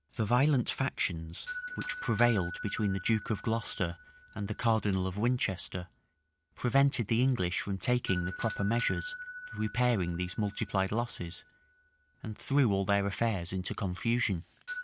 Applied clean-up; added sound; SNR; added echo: none; Bell / Doorbell; 4 dB; none.